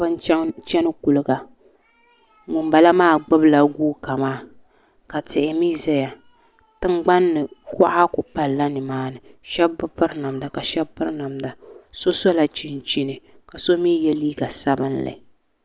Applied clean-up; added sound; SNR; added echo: none; none; none; none.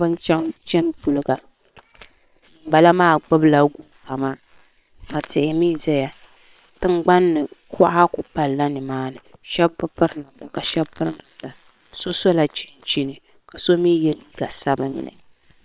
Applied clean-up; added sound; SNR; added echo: neural separator model SepFormer WHAM!.